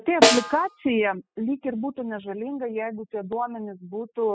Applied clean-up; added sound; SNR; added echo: classical method spectral subtraction.